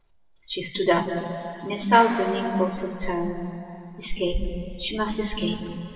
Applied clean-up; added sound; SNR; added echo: none; Clapping; 18 dB; reverberation time 2.8 s.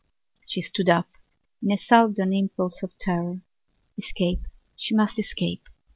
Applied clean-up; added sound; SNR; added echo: none; none; none; none.